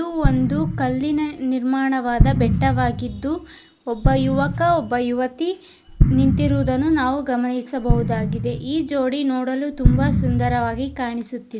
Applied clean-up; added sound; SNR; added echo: none; Explosion; 0 dB; none.